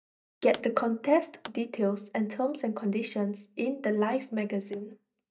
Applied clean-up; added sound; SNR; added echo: neural mask model DeepFilterNet 3.